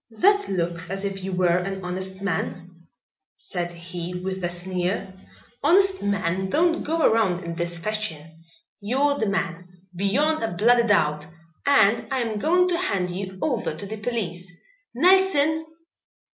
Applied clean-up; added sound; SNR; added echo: none; none; none; none.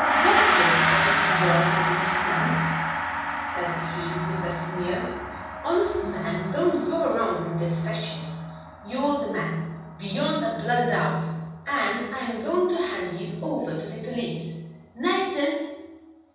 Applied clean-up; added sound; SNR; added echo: none; Gong; 1 dB; reverberation time 1.2 s.